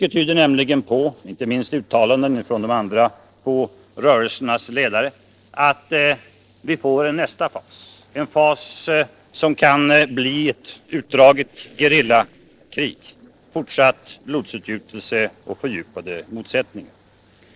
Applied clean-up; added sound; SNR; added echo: neural separator model SepFormer DNS4.